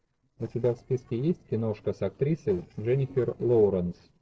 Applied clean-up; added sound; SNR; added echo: neural separator model SepFormer DNS4.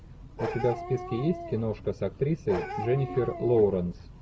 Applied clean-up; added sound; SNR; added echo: none; Bark; 10 dB; none.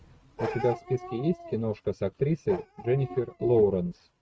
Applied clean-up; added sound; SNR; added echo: neural mask model RNNoise.